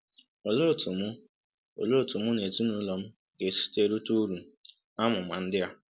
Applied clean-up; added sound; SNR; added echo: none; none; none; none.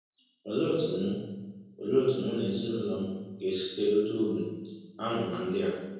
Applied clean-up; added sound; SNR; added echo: none; none; none; reverberation time 1.3 s.